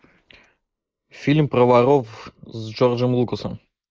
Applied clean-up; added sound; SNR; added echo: neural mask model Resemble Enhance denoiser.